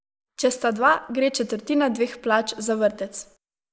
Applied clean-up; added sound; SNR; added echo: neural mask model Resemble Enhance denoiser.